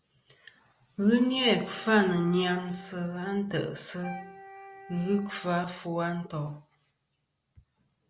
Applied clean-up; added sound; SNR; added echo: none; Wind instrument, woodwind instrument; 17 dB; none.